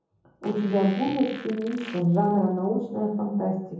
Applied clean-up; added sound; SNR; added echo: none; Fart; 20 dB; reverberation time 0.7 s.